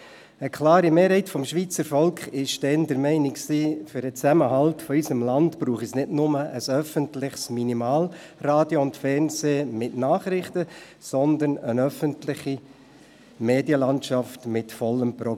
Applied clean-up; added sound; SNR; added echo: none; none; none; none.